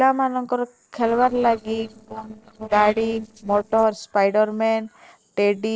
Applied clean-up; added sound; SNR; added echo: neural separator model SepFormer DNS4.